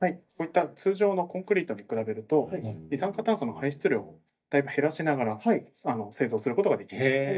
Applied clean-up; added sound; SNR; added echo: neural mask model DeepFilterNet 3.